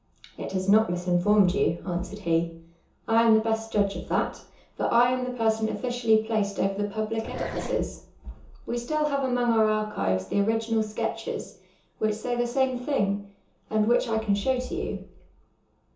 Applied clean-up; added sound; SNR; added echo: none; Growling; 10 dB; reverberation time 0.6 s.